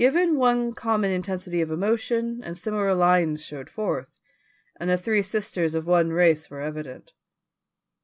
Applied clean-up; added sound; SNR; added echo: none; none; none; none.